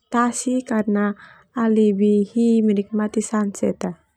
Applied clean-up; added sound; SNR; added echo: none; none; none; none.